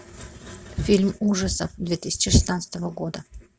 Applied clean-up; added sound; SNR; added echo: none; none; none; none.